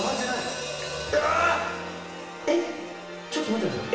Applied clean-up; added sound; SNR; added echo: none; Hi-hat; 9 dB; reverberation time 1.2 s.